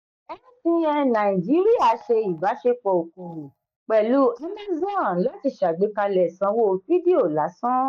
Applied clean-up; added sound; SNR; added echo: neural mask model DeepFilterNet 3.